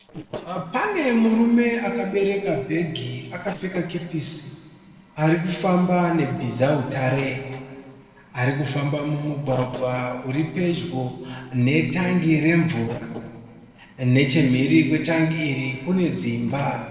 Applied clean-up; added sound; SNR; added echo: neural separator model SepFormer DNS4.